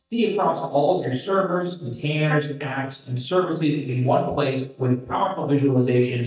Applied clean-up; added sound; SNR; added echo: neural mask model DeepFilterNet 3.